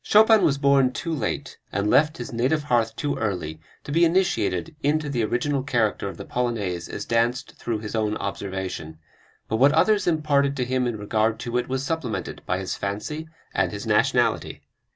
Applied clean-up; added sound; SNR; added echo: none; none; none; none.